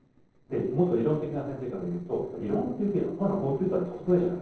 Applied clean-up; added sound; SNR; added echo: neural separator model SepFormer DNS4.